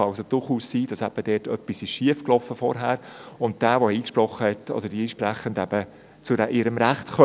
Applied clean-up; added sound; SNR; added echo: none; none; none; none.